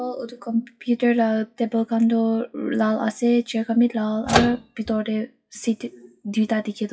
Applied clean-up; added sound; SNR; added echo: classical method WPE with log-MMSE.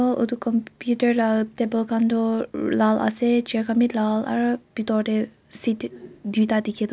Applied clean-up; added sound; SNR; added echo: none; none; none; none.